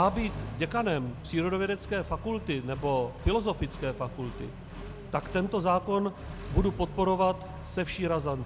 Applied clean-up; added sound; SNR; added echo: none; Accelerating, revving, vroom; 11 dB; none.